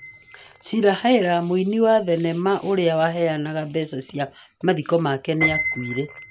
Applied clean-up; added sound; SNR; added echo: none; Piano; 12 dB; none.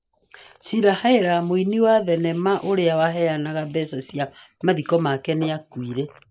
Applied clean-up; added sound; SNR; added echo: neural mask model Resemble Enhance denoiser.